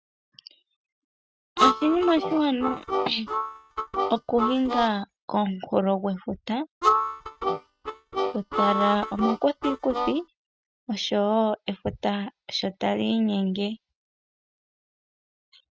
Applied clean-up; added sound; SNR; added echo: neural mask model RNNoise.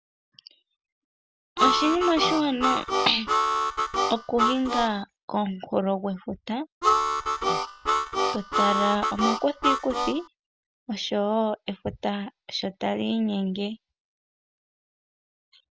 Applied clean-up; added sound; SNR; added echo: none; Harmonica; -3 dB; none.